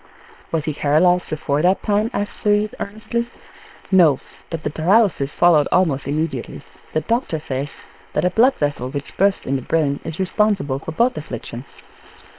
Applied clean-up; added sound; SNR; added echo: neural separator model SepFormer WHAM!.